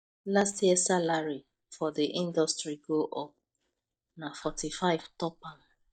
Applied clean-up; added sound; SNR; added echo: neural mask model DeepFilterNet 3.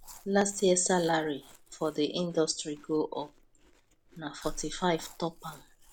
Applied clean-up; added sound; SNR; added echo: none; Chewing, mastication; 18 dB; none.